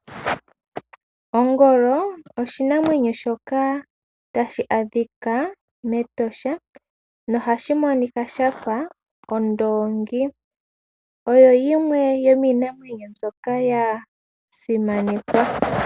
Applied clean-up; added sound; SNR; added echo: none; none; none; none.